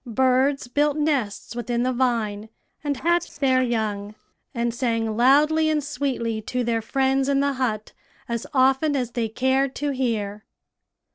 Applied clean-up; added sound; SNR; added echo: neural separator model SepFormer DNS4.